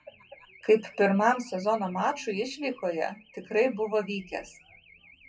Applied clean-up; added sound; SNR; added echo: classical method WPE with log-MMSE.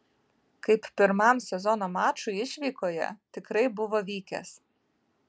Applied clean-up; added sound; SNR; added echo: none; none; none; none.